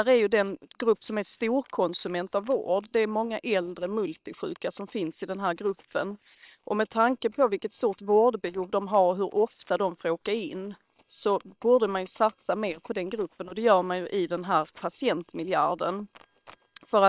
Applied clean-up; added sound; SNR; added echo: neural separator model SepFormer WHAM!.